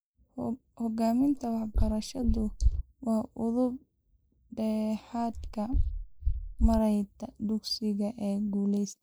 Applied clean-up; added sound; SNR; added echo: neural mask model Resemble Enhance denoiser.